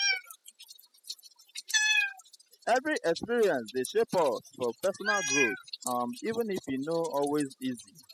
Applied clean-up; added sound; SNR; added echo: classical method spectral subtraction.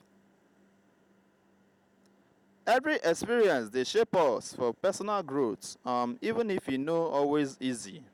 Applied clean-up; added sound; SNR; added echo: none; none; none; none.